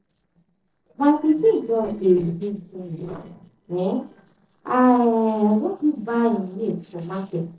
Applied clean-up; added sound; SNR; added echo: neural separator model SepFormer DNS4.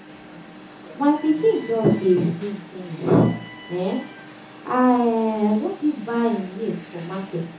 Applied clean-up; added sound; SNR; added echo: none; Alarm; 19 dB; reverberation time 0.5 s.